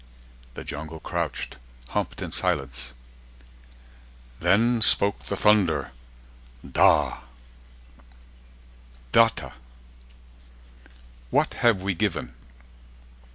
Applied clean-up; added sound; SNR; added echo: none; none; none; none.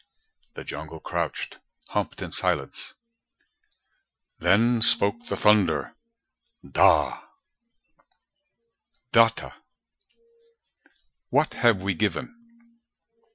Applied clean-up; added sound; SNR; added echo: classical method Wiener filter.